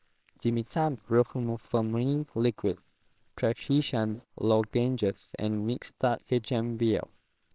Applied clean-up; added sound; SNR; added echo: neural separator model SepFormer WHAMR!.